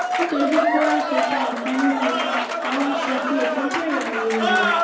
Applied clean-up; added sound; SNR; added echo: none; Applause / Cheering; -3 dB; reverberation time 0.9 s.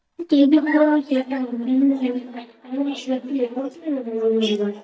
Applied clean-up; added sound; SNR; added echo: neural mask model DeepFilterNet 3.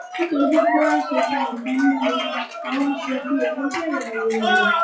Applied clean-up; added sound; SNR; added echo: classical method WPE with log-MMSE.